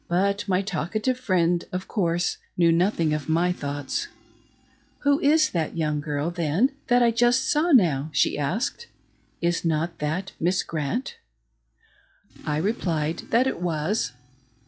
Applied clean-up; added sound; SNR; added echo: classical method log-MMSE.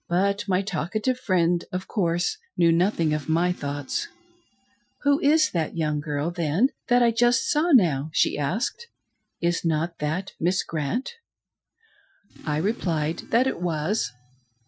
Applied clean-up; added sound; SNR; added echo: classical method Wiener filter.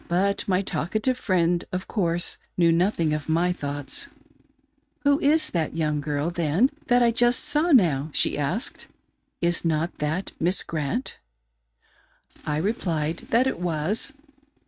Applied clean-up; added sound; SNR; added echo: neural mask model RNNoise.